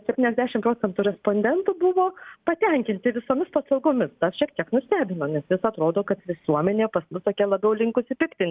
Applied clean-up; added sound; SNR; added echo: none; none; none; none.